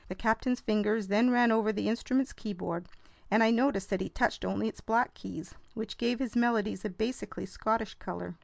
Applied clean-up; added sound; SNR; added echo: none; none; none; none.